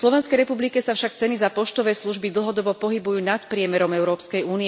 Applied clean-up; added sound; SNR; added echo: none; none; none; none.